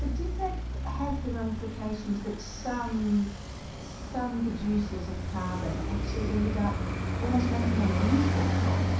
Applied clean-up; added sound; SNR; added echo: none; Traffic noise, roadway noise; -1 dB; reverberation time 0.7 s.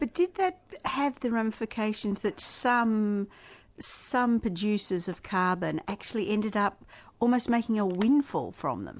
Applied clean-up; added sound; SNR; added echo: none; none; none; none.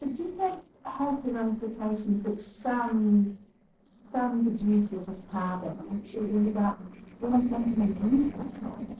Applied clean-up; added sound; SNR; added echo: neural separator model SepFormer DNS4.